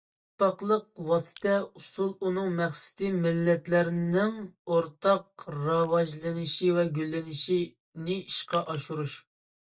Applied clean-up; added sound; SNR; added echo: neural mask model DeepFilterNet 3.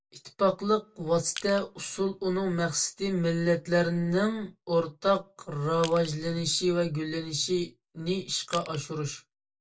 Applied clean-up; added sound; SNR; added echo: none; Crushing; 14 dB; reverberation time 0.1 s.